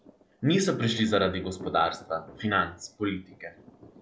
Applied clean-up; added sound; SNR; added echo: none; Thunder; 19 dB; none.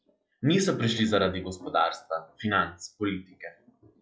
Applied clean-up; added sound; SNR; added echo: classical method log-MMSE.